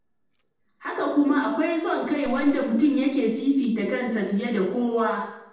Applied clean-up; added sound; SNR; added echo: neural separator model SepFormer DNS4.